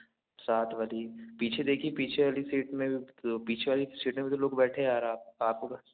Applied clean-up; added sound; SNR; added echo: none; none; none; none.